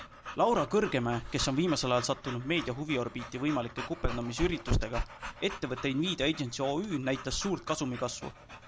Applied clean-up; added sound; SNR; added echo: none; Dog / Breathing; 9 dB; none.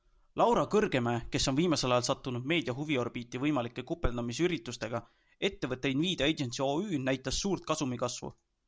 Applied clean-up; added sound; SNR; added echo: none; none; none; none.